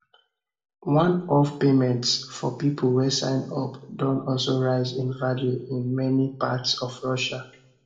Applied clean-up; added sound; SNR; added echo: none; none; none; reverberation time 0.5 s.